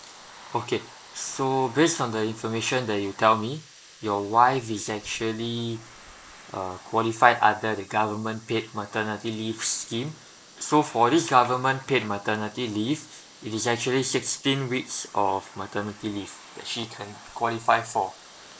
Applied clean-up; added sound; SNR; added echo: neural mask model Resemble Enhance denoiser.